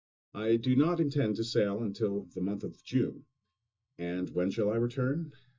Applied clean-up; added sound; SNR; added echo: neural mask model DeepFilterNet 3.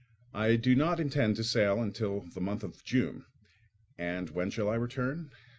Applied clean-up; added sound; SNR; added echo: none; none; none; none.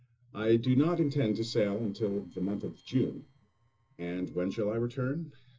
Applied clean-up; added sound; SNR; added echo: neural separator model SepFormer DNS4.